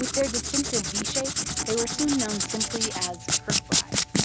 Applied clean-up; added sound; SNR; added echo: none; Writing; -3 dB; none.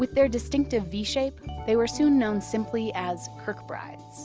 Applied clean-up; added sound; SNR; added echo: none; none; none; none.